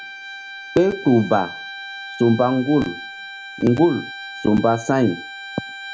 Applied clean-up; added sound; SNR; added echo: none; Bowed string instrument; 14 dB; none.